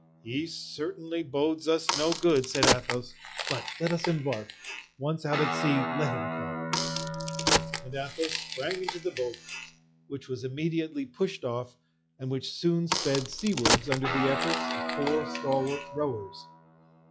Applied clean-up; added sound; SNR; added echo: classical method log-MMSE.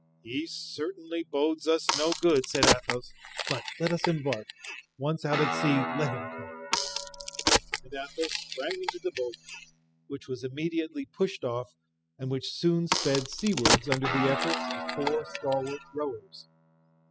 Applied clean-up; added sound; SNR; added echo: classical method spectral subtraction.